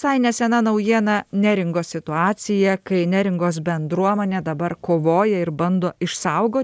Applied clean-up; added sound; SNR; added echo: none; none; none; none.